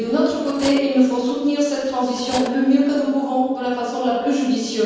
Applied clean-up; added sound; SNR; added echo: none; Cutlery, silverware; 17 dB; reverberation time 1.2 s.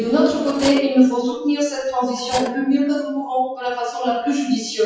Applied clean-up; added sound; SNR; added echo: classical method WPE with log-MMSE.